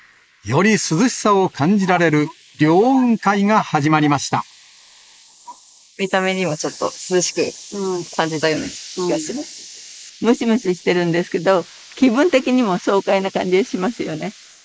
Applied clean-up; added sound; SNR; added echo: neural mask model Resemble Enhance denoiser.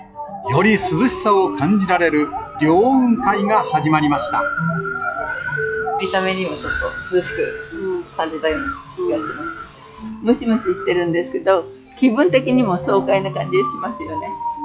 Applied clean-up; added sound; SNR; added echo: classical method log-MMSE.